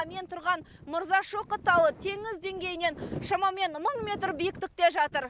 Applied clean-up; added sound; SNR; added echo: none; none; none; none.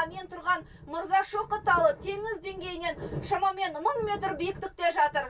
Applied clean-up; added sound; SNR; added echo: none; none; none; reverberation time 0.1 s.